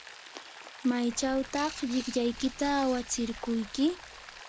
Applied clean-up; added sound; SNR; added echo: none; Bird + Rain; 14 dB; none.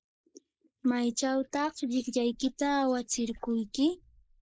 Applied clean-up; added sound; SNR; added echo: neural mask model Resemble Enhance denoiser.